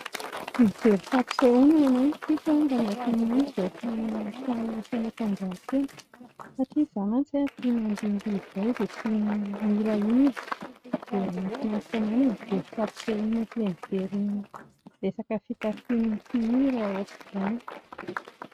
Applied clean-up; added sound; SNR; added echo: neural mask model RNNoise.